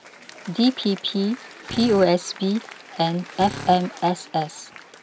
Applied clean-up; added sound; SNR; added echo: none; Applause + Drill; 16 dB; none.